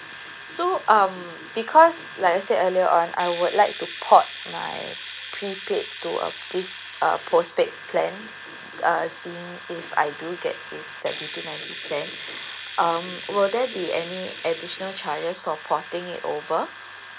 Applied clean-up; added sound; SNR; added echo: none; Domestic sounds, home sounds; 13 dB; none.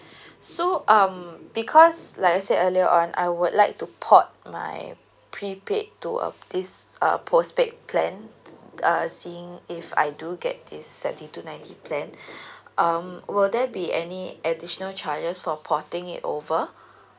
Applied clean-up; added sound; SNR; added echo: none; none; none; none.